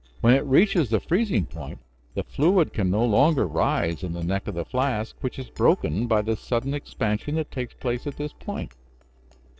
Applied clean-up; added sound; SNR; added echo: neural separator model SepFormer DNS4.